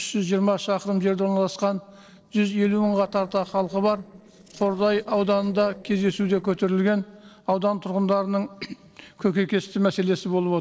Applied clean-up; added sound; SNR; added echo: neural separator model SepFormer DNS4.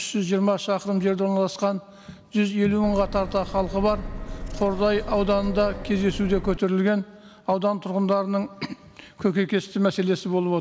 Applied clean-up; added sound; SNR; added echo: none; Subway, metro, underground; 9 dB; none.